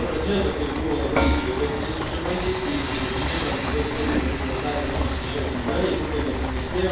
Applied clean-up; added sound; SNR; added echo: none; Frying (food) / Dishes, pots, and pans; -1 dB; reverberation time 0.6 s.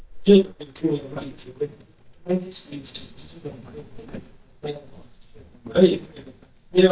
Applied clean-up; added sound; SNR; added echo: neural mask model DeepFilterNet 3.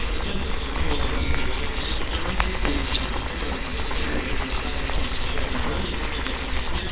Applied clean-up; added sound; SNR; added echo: neural separator model SepFormer WHAMR!.